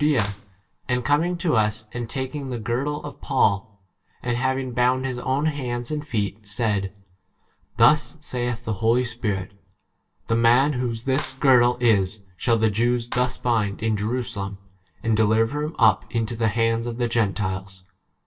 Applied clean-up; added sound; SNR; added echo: none; Clapping; 18 dB; reverberation time 0.2 s.